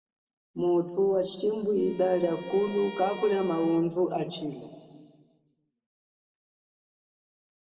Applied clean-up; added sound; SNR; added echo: none; Bowed string instrument; 16 dB; reverberation time 1.8 s.